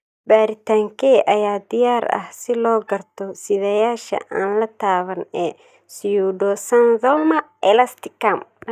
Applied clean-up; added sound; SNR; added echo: neural mask model DeepFilterNet 3.